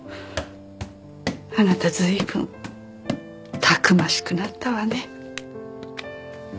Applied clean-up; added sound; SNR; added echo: none; Run; 10 dB; none.